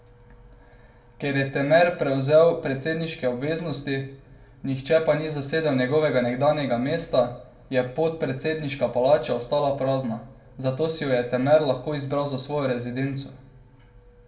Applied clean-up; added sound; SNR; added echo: none; none; none; reverberation time 0.5 s.